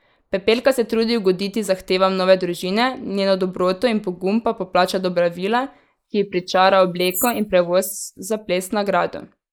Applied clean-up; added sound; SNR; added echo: neural mask model Resemble Enhance denoiser.